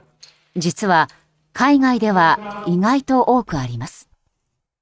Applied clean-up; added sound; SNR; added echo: neural mask model RNNoise.